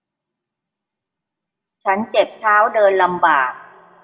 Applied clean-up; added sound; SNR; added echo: none; none; none; reverberation time 1.3 s.